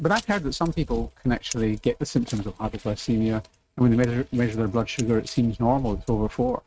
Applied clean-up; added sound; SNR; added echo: neural mask model RNNoise.